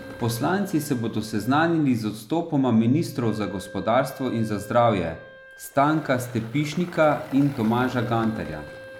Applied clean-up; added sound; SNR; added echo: none; Engine + Wind instrument, woodwind instrument; 18 dB; none.